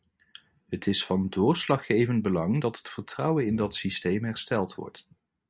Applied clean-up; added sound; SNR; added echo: none; none; none; none.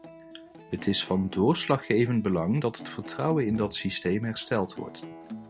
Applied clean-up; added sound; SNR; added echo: none; Acoustic guitar; 17 dB; none.